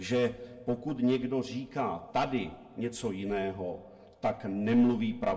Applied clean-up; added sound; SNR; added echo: none; none; none; reverberation time 0.4 s.